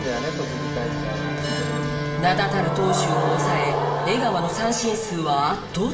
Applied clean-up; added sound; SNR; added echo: none; Bowed string instrument; 6 dB; reverberation time 0.9 s.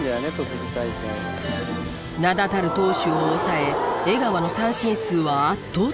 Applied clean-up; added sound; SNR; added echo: none; none; none; none.